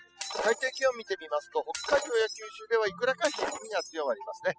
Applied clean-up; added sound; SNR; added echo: classical method spectral subtraction.